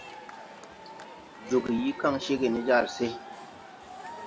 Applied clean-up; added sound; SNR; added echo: none; Crowd / Cheering; 13 dB; none.